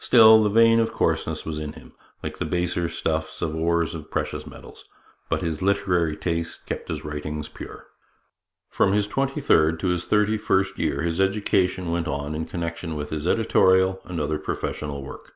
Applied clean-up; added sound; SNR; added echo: none; none; none; none.